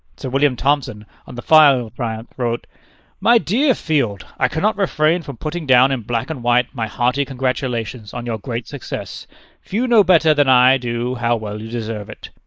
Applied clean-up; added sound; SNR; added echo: neural mask model Resemble Enhance denoiser.